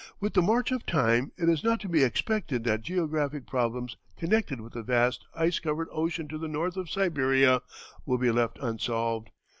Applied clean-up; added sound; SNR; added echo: none; none; none; none.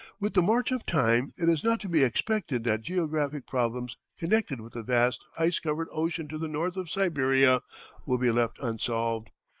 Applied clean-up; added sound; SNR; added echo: neural mask model Resemble Enhance denoiser.